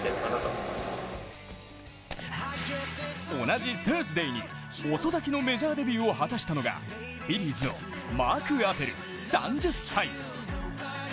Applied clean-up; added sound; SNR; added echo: none; Shatter; 18 dB; none.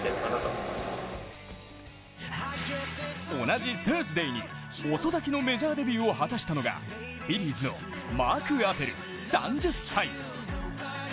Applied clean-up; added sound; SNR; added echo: none; none; none; none.